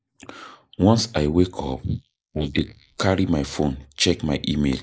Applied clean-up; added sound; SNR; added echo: neural mask model Resemble Enhance denoiser.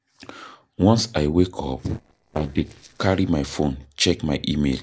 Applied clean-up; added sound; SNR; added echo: neural separator model SepFormer DNS4.